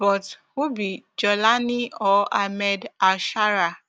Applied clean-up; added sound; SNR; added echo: none; none; none; none.